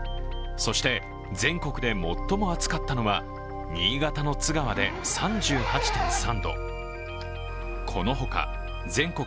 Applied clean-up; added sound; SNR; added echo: none; Zipper (clothing); 12 dB; none.